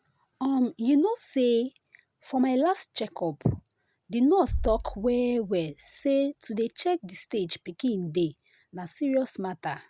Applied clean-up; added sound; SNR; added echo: none; Bass drum; 15 dB; none.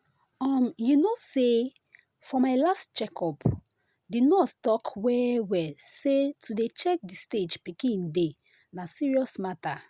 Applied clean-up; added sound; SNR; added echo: none; none; none; none.